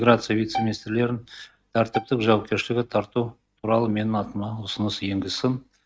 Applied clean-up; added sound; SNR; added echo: neural mask model RNNoise.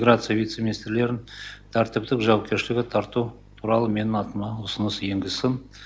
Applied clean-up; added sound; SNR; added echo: none; none; none; none.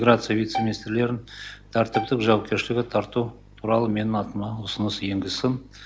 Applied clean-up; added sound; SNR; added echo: none; Bowed string instrument; 10 dB; none.